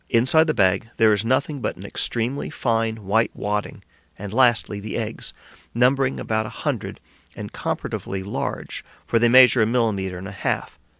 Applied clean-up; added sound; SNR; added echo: none; none; none; none.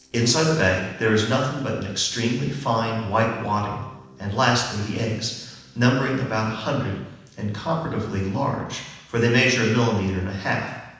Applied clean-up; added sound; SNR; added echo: neural separator model SepFormer DNS4.